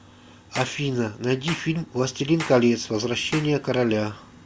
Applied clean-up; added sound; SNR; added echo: none; Clapping; 16 dB; none.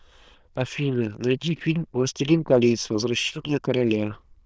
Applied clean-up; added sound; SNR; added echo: neural diffusion model UNIVERSE++.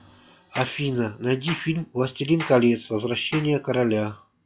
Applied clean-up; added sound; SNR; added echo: classical method log-MMSE.